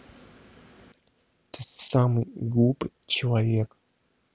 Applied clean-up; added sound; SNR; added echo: none; none; none; none.